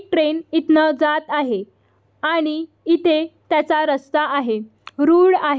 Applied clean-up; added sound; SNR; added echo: none; none; none; none.